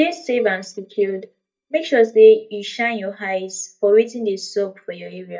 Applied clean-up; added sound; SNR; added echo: neural mask model DeepFilterNet 3.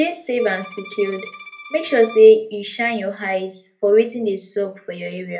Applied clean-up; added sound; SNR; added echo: none; Bowed string instrument; 19 dB; reverberation time 0.3 s.